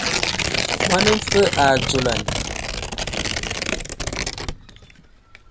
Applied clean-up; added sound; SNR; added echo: none; Tearing; 0 dB; none.